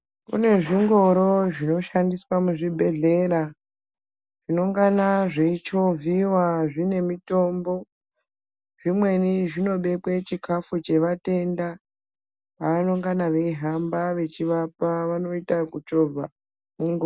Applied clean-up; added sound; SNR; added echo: none; none; none; none.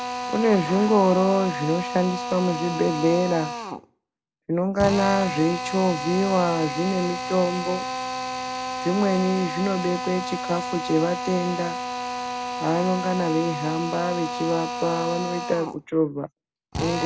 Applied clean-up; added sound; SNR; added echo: none; Drill; 6 dB; none.